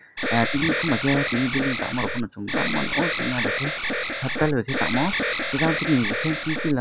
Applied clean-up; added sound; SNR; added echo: none; Alarm; 1 dB; none.